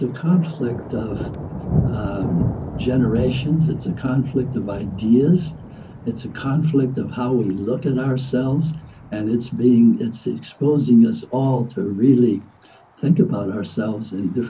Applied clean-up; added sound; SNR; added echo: none; Thunder; 11 dB; reverberation time 0.4 s.